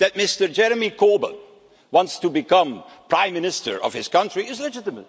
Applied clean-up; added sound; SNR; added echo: none; none; none; none.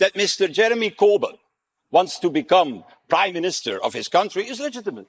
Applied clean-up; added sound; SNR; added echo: neural mask model Resemble Enhance denoiser.